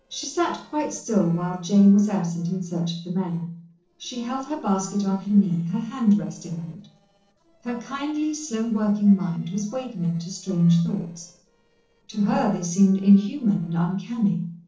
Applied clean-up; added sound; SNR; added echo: neural separator model SepFormer DNS4.